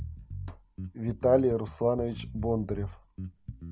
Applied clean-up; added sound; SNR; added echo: none; Bass guitar; 10 dB; none.